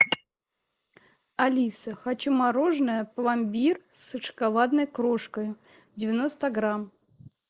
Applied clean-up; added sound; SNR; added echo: neural mask model Resemble Enhance denoiser.